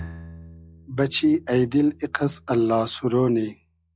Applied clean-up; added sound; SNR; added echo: classical method log-MMSE.